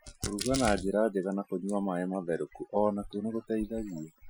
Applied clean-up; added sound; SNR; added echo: classical method Wiener filter.